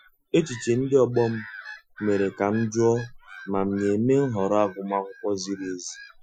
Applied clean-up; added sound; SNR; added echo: classical method Wiener filter.